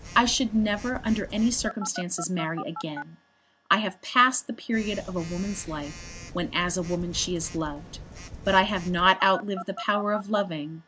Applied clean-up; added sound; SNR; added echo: none; Telephone; 14 dB; none.